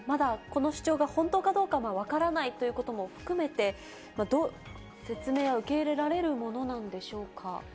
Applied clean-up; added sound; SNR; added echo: none; none; none; none.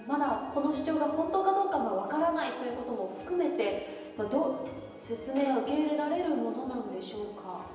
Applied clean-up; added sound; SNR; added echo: none; none; none; reverberation time 1.0 s.